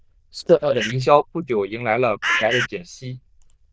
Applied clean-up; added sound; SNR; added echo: neural diffusion model UNIVERSE++.